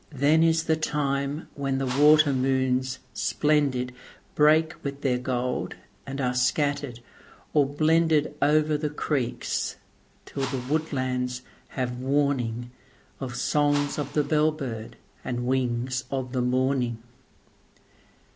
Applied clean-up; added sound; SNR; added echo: none; Whoosh, swoosh, swish; 16 dB; none.